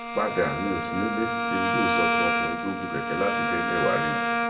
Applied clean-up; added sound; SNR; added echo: none; Bowed string instrument; -3 dB; reverberation time 1.6 s.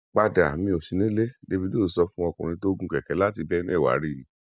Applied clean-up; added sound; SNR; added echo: none; none; none; none.